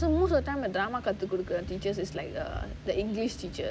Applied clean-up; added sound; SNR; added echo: none; none; none; none.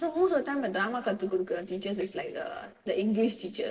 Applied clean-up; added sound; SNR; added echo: neural separator model SepFormer DNS4.